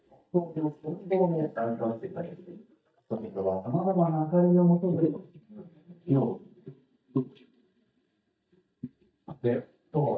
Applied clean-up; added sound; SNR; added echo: neural mask model DeepFilterNet 3.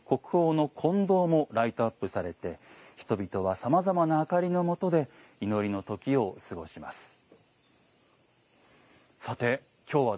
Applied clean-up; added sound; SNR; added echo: none; none; none; none.